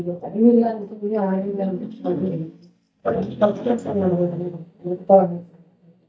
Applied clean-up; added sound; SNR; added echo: neural mask model DeepFilterNet 3.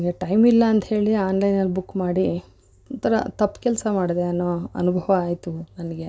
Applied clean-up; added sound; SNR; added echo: none; none; none; none.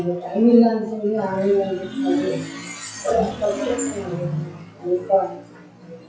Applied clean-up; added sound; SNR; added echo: classical method WPE with log-MMSE.